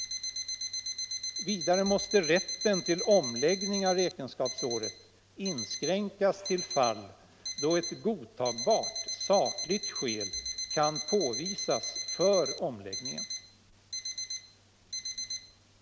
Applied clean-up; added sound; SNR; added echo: none; Alarm; 6 dB; none.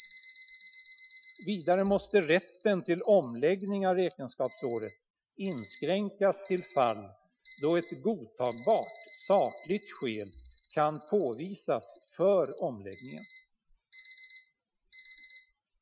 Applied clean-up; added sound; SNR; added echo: classical method Wiener filter.